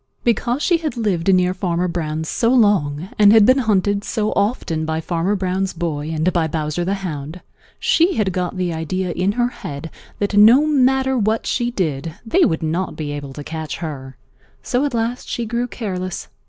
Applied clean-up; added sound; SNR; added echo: none; none; none; none.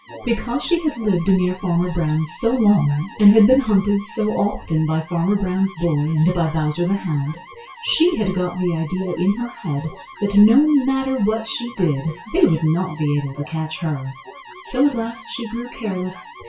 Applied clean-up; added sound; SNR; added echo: classical method WPE with log-MMSE.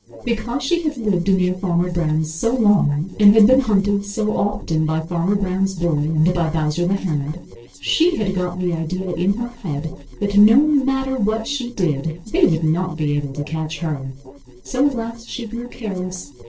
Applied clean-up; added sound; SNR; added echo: neural separator model SepFormer DNS4.